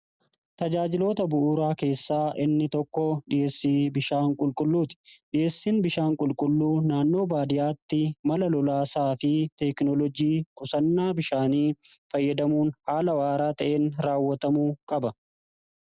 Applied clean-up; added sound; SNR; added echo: none; none; none; none.